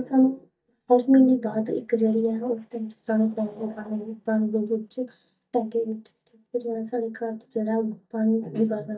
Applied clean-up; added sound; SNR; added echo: neural mask model DeepFilterNet 3.